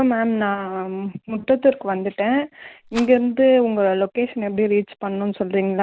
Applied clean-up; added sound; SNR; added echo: none; Rattle; 19 dB; none.